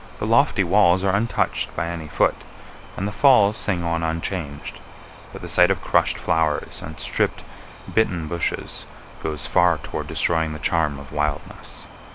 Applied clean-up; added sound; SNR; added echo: none; Cricket; 20 dB; none.